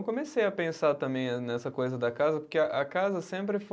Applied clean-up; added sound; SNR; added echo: none; none; none; none.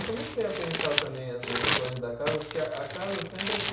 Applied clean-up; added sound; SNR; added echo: none; Crumpling, crinkling; -1 dB; reverberation time 0.6 s.